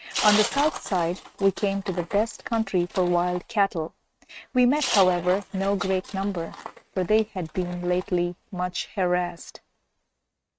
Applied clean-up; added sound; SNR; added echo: neural mask model RNNoise.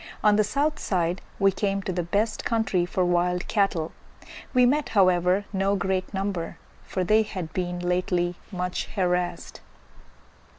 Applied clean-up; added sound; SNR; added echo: none; none; none; none.